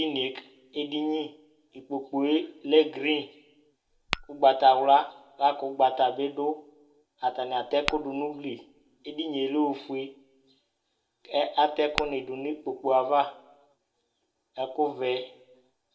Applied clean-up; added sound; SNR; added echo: none; Tap / Glass; 12 dB; reverberation time 0.5 s.